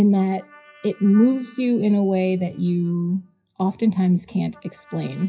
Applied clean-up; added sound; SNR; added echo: classical method WPE with log-MMSE.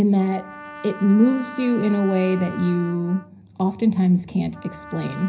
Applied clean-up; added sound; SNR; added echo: none; Trumpet; 17 dB; reverberation time 0.4 s.